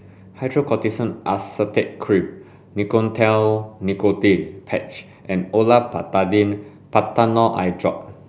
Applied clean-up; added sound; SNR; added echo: none; none; none; none.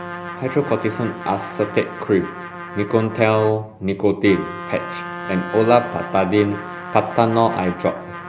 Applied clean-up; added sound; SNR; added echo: none; Trumpet; 12 dB; none.